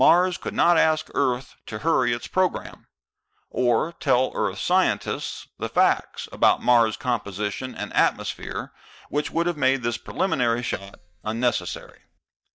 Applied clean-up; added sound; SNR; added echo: neural mask model DeepFilterNet 3.